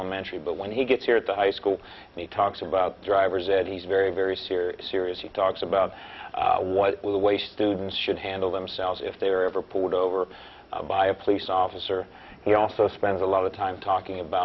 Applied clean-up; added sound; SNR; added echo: none; none; none; none.